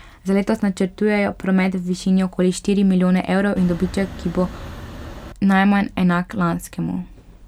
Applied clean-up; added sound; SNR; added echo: none; Wind; 13 dB; none.